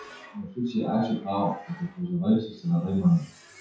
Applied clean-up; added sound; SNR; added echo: classical method WPE with log-MMSE.